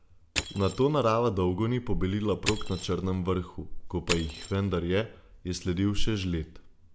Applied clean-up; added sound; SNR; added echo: none; Crushing; 11 dB; none.